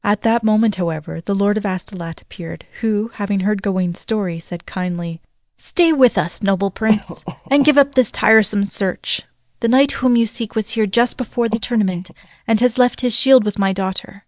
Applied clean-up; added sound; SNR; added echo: neural mask model DeepFilterNet 3.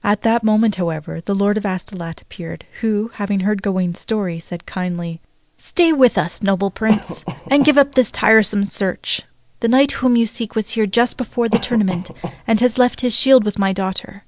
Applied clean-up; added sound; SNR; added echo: none; Cough; 11 dB; none.